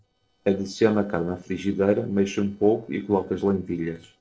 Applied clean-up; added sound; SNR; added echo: neural separator model SepFormer DNS4.